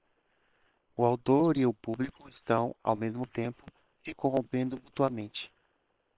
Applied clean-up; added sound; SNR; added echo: neural separator model SepFormer WHAM!.